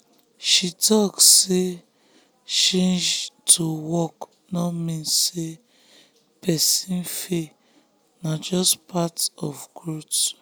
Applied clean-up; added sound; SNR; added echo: none; none; none; none.